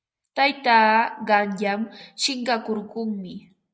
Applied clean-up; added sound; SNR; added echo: neural mask model Resemble Enhance denoiser.